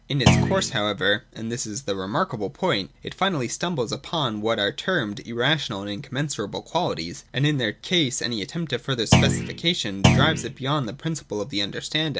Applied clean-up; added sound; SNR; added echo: none; Thump, thud; -5 dB; none.